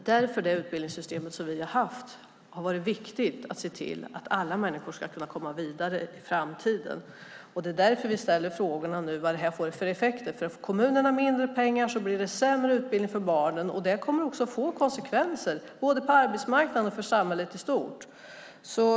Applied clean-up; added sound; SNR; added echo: none; none; none; none.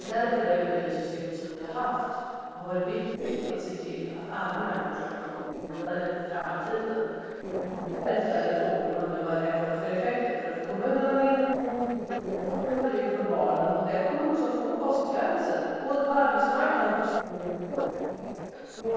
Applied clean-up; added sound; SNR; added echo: neural separator model SepFormer DNS4.